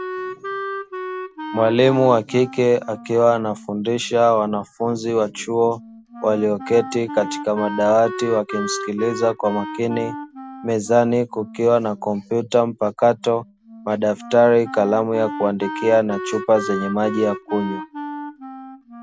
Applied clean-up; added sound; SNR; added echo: none; Wind instrument, woodwind instrument; 12 dB; none.